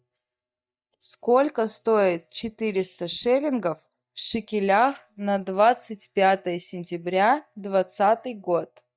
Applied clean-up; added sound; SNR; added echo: neural mask model DeepFilterNet 3.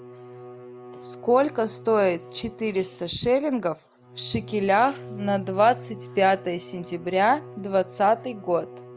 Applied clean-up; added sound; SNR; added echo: none; Bowed string instrument; 17 dB; none.